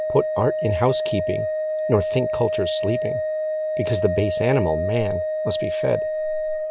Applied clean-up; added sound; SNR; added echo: none; Organ; 0 dB; none.